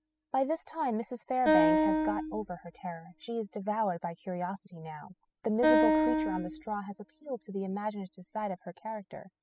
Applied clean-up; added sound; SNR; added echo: classical method spectral subtraction.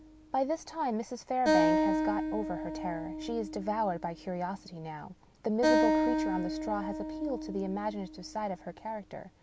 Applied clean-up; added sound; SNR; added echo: none; Acoustic guitar; -2 dB; none.